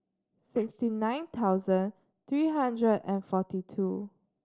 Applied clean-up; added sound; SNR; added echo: neural separator model SepFormer DNS4.